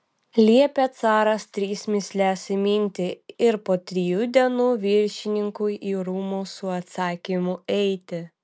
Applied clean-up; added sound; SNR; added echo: none; none; none; none.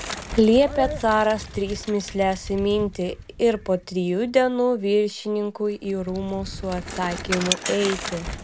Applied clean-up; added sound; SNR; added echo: none; Bicycle; 11 dB; none.